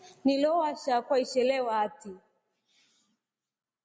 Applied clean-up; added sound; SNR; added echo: none; none; none; none.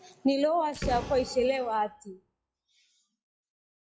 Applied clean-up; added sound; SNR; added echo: classical method log-MMSE.